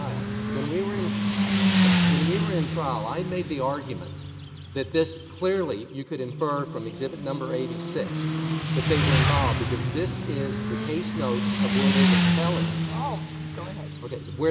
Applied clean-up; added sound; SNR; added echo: none; Motorcycle; -4 dB; none.